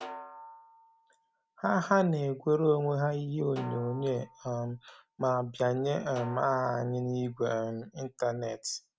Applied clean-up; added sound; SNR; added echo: none; Snare drum; 19 dB; none.